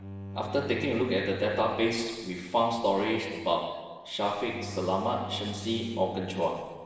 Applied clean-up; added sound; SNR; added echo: none; Bowed string instrument; 13 dB; reverberation time 1.2 s.